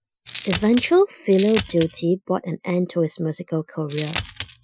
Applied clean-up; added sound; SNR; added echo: classical method Wiener filter.